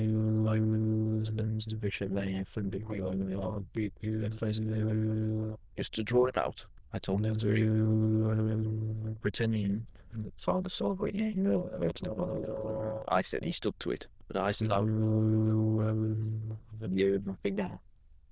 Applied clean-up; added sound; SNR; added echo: neural diffusion model UNIVERSE++.